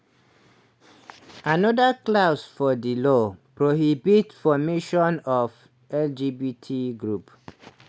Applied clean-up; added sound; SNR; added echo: none; none; none; none.